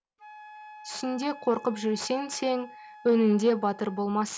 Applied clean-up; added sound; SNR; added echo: none; Wind instrument, woodwind instrument; 20 dB; none.